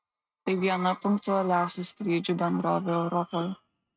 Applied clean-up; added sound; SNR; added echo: neural mask model RNNoise.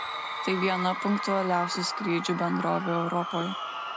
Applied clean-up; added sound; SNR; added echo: none; Crowd / Cheering; 5 dB; none.